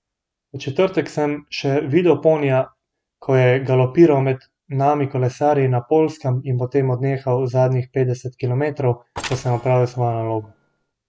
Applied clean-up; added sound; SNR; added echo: none; Mechanisms; 17 dB; none.